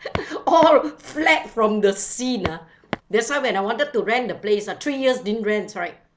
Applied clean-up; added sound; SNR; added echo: none; Walk, footsteps; 9 dB; none.